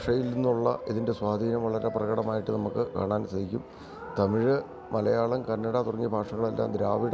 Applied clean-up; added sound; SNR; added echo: none; none; none; none.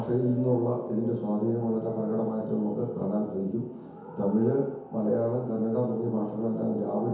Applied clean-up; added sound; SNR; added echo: none; none; none; reverberation time 1.0 s.